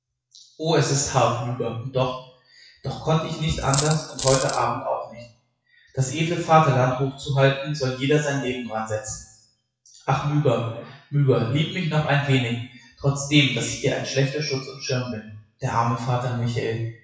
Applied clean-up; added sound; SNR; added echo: classical method WPE with log-MMSE.